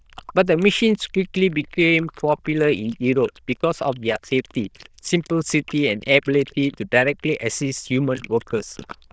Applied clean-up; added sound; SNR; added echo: neural diffusion model UNIVERSE++.